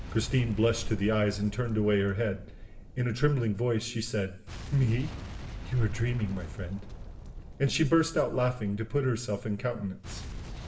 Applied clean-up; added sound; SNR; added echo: none; Boom; 13 dB; reverberation time 0.7 s.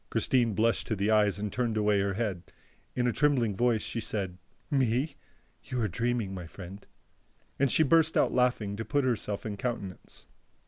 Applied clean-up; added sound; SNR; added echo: none; none; none; none.